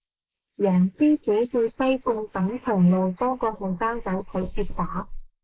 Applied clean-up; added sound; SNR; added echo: neural mask model Resemble Enhance denoiser.